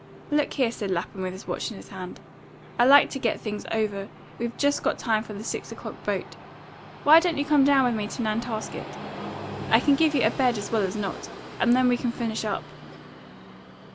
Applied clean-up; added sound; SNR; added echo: none; Train; 14 dB; none.